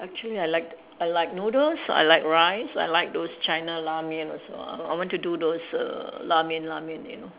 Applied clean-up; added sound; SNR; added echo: none; none; none; none.